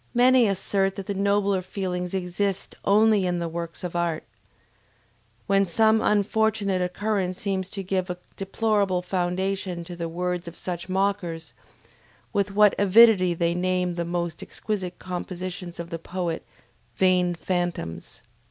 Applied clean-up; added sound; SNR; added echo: none; none; none; none.